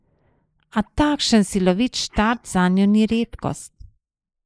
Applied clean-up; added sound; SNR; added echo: neural mask model Resemble Enhance denoiser.